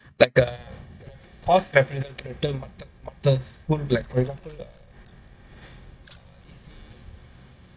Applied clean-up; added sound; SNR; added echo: neural mask model DeepFilterNet 3.